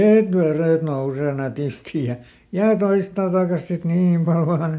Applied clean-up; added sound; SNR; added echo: none; none; none; none.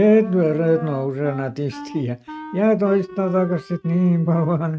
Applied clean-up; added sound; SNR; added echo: neural mask model RNNoise.